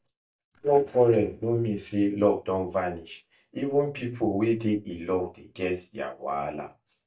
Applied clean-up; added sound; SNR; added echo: neural mask model DeepFilterNet 3.